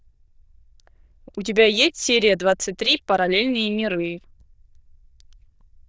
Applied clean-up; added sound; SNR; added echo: neural diffusion model UNIVERSE++.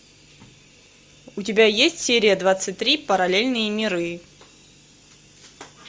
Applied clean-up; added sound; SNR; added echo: none; none; none; none.